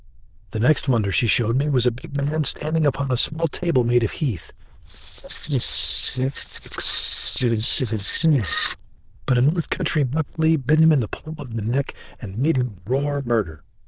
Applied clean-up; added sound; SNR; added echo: neural diffusion model UNIVERSE++.